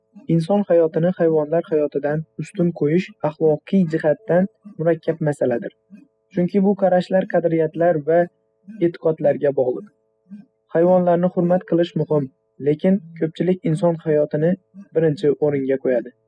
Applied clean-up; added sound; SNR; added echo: classical method spectral subtraction.